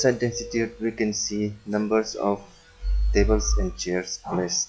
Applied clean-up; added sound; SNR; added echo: classical method log-MMSE.